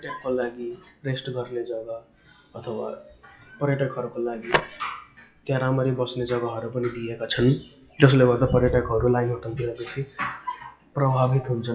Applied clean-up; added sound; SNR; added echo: classical method WPE with log-MMSE.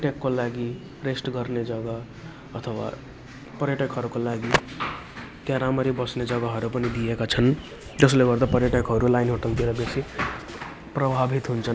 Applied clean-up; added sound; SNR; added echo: none; none; none; none.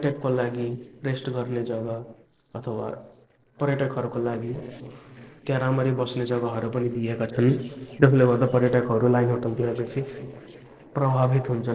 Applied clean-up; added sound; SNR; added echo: neural separator model SepFormer DNS4.